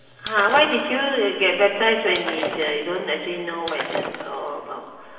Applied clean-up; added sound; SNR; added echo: none; Shatter; 10 dB; reverberation time 2.7 s.